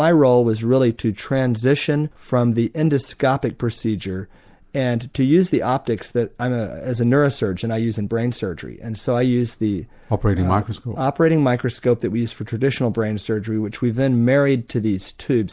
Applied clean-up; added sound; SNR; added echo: none; none; none; none.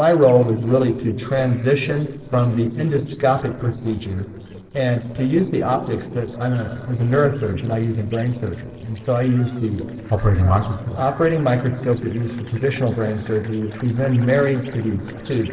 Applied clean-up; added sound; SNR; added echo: neural separator model SepFormer DNS4.